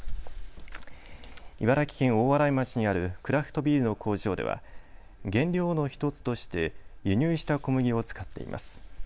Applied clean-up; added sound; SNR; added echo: none; none; none; none.